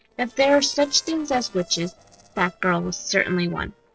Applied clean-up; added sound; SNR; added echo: neural separator model SepFormer DNS4.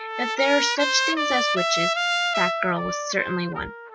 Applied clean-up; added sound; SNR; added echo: none; Trumpet; -1 dB; none.